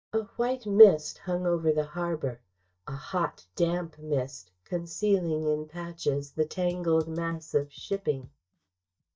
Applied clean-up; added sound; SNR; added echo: neural mask model DeepFilterNet 3.